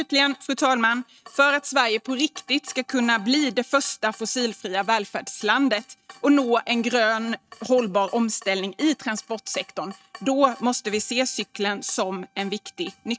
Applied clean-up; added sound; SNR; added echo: neural mask model RNNoise.